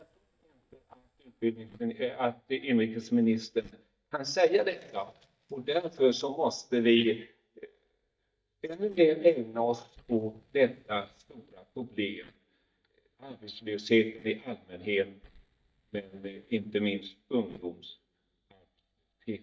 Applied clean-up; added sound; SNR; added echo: neural mask model DeepFilterNet 3.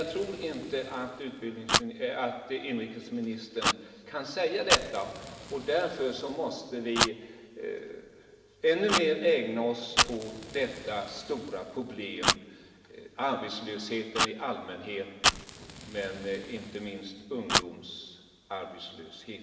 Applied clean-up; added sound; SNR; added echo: none; Fire; 1 dB; reverberation time 2.0 s.